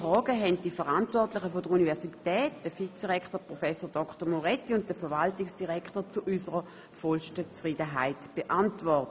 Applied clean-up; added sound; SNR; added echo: none; none; none; none.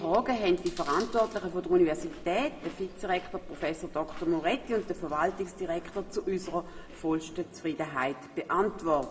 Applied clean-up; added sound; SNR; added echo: none; Chewing, mastication; 16 dB; reverberation time 1.1 s.